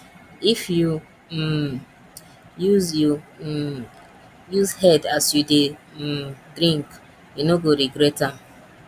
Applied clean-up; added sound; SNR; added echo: none; none; none; none.